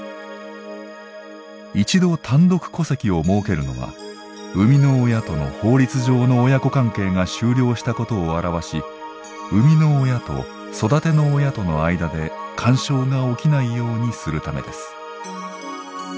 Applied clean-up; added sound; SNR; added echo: none; none; none; none.